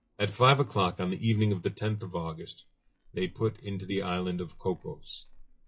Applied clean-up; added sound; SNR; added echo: classical method log-MMSE.